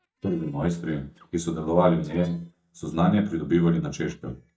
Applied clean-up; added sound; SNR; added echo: neural mask model DeepFilterNet 3.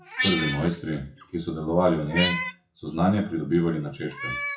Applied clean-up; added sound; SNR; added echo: classical method WPE with log-MMSE.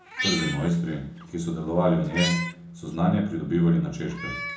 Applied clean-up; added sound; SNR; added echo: none; Meow; 9 dB; reverberation time 0.6 s.